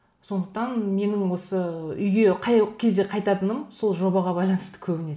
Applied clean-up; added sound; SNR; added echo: none; none; none; none.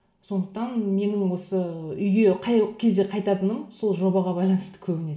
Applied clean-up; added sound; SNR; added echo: none; none; none; reverberation time 0.5 s.